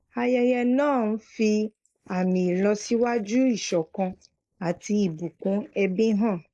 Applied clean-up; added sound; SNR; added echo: neural mask model Resemble Enhance denoiser.